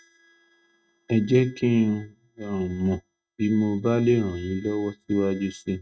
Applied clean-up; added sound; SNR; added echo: neural mask model RNNoise.